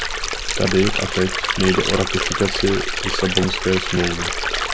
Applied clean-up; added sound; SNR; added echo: none; Stream; 1 dB; none.